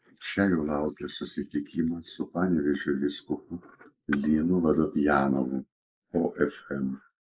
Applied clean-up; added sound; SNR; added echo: neural mask model Resemble Enhance denoiser.